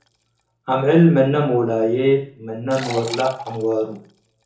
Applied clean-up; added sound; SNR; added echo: none; Liquid; 17 dB; reverberation time 0.6 s.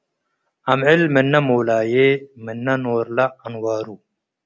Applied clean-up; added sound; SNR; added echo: none; none; none; none.